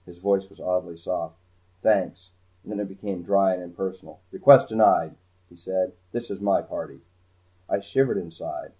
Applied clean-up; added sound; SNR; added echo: none; none; none; none.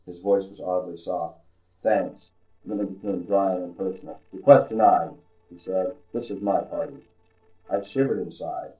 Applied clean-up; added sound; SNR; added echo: neural separator model SepFormer DNS4.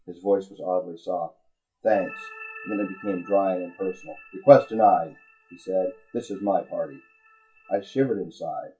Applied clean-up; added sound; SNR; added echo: classical method WPE with log-MMSE.